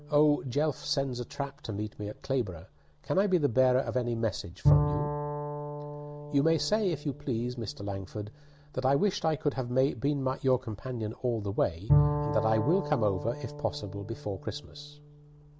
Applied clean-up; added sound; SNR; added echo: none; Bowed string instrument; 5 dB; none.